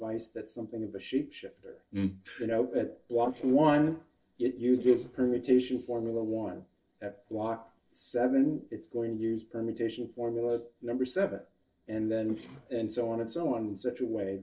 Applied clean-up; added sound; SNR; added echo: neural separator model SepFormer DNS4.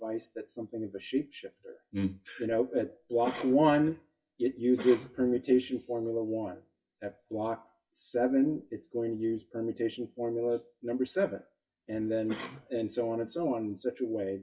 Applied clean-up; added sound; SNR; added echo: classical method WPE with log-MMSE.